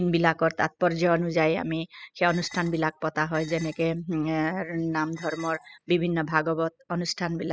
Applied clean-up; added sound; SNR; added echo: classical method spectral subtraction.